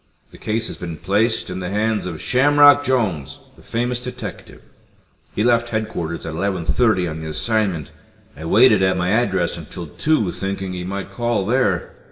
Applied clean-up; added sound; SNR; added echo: none; none; none; reverberation time 2.0 s.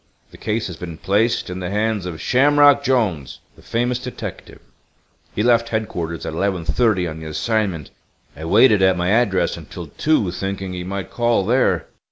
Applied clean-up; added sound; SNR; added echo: none; none; none; none.